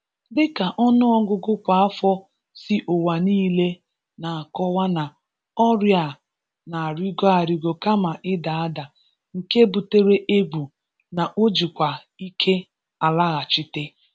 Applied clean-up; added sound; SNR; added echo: none; none; none; none.